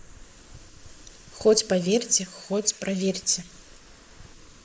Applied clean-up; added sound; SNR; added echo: neural mask model Resemble Enhance denoiser.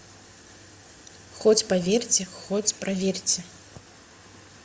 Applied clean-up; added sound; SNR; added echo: none; none; none; none.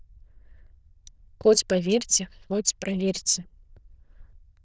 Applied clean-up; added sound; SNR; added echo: neural diffusion model UNIVERSE++.